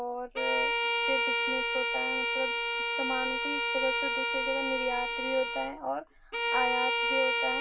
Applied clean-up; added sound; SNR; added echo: none; Bowed string instrument; -5 dB; reverberation time 0.4 s.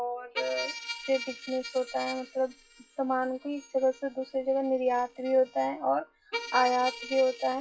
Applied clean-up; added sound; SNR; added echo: classical method WPE with log-MMSE.